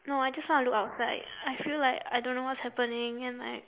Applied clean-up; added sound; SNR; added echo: neural mask model Resemble Enhance denoiser.